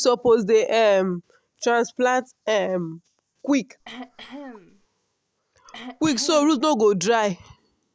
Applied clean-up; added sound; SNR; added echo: none; Cough; 17 dB; none.